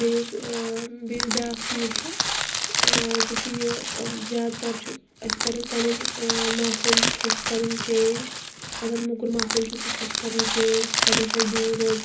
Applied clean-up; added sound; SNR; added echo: none; Crushing; 0 dB; reverberation time 0.4 s.